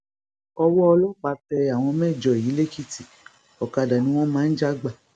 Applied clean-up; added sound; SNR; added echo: none; none; none; none.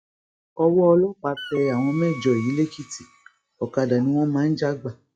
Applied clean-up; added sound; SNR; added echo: classical method log-MMSE.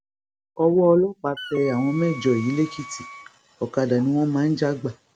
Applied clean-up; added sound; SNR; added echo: none; Wind instrument, woodwind instrument; 16 dB; none.